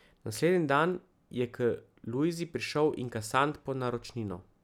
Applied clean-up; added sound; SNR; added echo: none; none; none; none.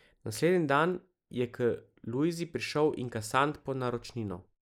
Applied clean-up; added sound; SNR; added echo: neural mask model Resemble Enhance denoiser.